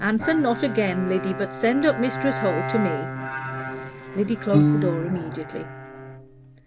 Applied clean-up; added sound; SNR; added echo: none; Piano + Bowed string instrument; 3 dB; none.